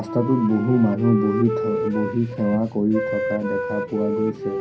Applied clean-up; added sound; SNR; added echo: none; Wind instrument, woodwind instrument; 5 dB; reverberation time 0.3 s.